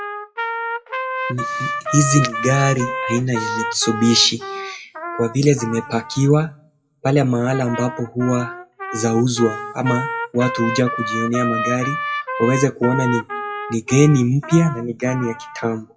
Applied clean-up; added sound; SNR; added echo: classical method WPE with log-MMSE.